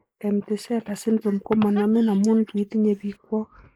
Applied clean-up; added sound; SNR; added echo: neural mask model Resemble Enhance denoiser.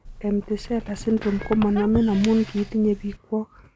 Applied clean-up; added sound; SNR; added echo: none; Squeak; 12 dB; none.